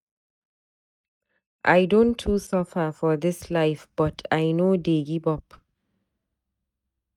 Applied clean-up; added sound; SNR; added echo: neural mask model DeepFilterNet 3.